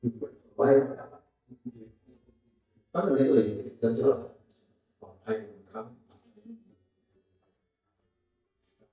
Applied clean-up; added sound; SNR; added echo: neural mask model DeepFilterNet 3.